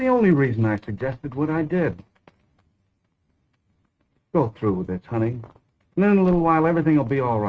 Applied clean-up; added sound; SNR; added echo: neural mask model RNNoise.